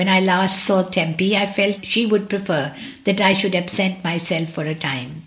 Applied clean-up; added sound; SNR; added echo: none; none; none; none.